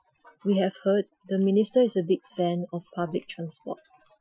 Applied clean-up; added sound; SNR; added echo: classical method Wiener filter.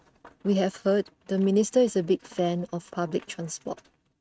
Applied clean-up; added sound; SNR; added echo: neural mask model RNNoise.